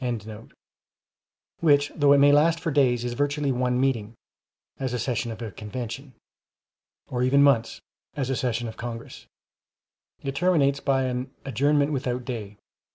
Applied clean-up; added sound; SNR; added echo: none; none; none; none.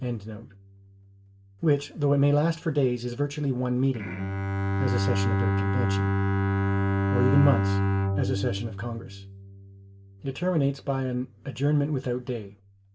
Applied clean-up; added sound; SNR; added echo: none; Bowed string instrument; 1 dB; reverberation time 0.1 s.